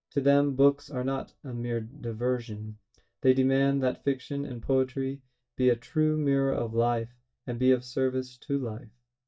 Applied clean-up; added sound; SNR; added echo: neural mask model DeepFilterNet 3.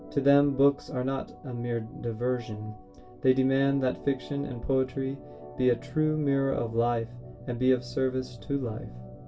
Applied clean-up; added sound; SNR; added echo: none; Organ; 17 dB; reverberation time 0.2 s.